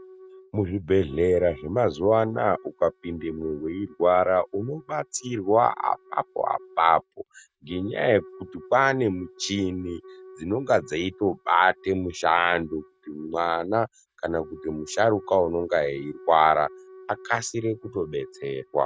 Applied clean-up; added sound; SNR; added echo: neural mask model RNNoise.